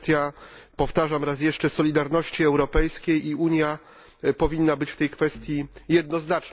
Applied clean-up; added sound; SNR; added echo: none; none; none; none.